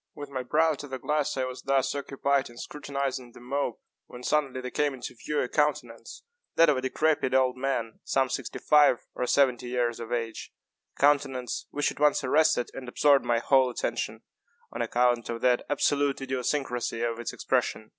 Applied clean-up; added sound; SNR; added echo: none; none; none; none.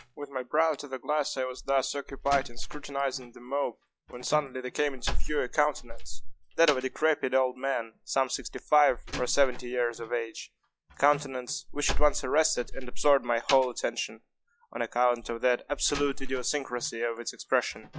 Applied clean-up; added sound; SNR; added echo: classical method log-MMSE.